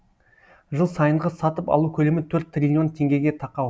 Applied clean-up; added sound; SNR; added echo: none; none; none; none.